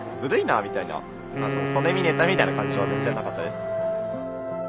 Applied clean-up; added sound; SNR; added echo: none; Wind instrument, woodwind instrument; 3 dB; none.